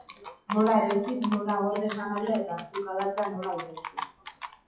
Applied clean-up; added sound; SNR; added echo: classical method WPE with log-MMSE.